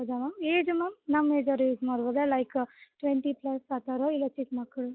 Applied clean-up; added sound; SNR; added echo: none; none; none; none.